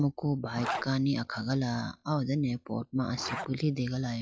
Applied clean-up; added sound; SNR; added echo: classical method log-MMSE.